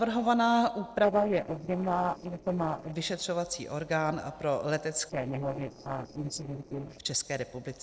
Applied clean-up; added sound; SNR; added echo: neural separator model SepFormer DNS4.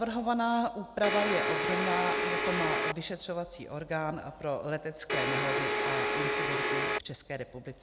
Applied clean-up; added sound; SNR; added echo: none; Domestic sounds, home sounds; -4 dB; none.